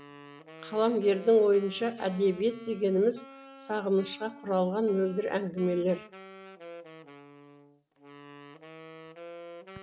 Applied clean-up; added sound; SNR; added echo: none; Wind instrument, woodwind instrument; 18 dB; none.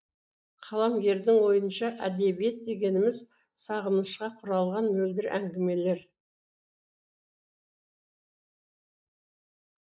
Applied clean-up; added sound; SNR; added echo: neural mask model Resemble Enhance denoiser.